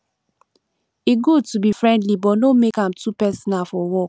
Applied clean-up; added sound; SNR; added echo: none; none; none; none.